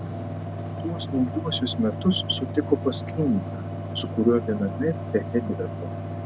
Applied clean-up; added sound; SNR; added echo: none; Mechanical fan; 5 dB; none.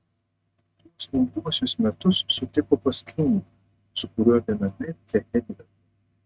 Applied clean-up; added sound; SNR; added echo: neural mask model RNNoise.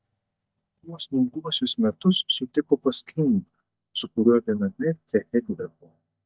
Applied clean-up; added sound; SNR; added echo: neural mask model DeepFilterNet 3.